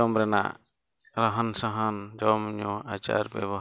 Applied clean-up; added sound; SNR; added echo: none; none; none; none.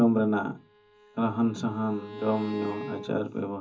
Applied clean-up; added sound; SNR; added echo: none; Bowed string instrument; 15 dB; reverberation time 0.3 s.